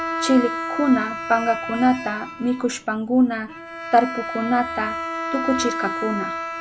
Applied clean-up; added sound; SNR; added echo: none; Bowed string instrument; 6 dB; none.